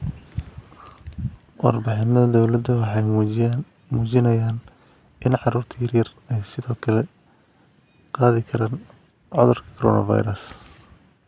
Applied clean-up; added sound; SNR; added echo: none; none; none; none.